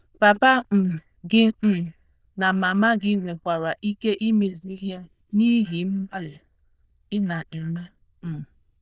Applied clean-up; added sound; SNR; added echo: neural diffusion model UNIVERSE++.